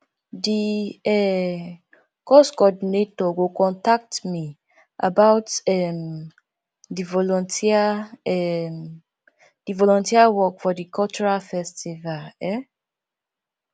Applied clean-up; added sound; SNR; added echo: none; none; none; none.